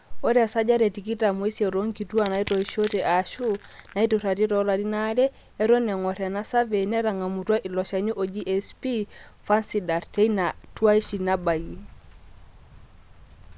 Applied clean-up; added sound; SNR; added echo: none; Crushing; 15 dB; none.